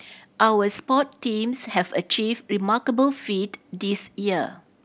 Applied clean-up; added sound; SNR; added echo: none; none; none; none.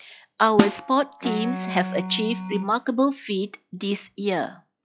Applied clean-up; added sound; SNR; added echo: classical method log-MMSE.